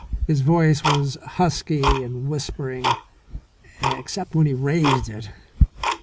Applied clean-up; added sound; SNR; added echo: none; Tick-tock; 3 dB; none.